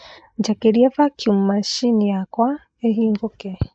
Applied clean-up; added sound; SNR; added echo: neural mask model Resemble Enhance denoiser.